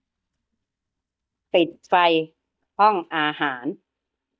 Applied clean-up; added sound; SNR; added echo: neural mask model DeepFilterNet 3.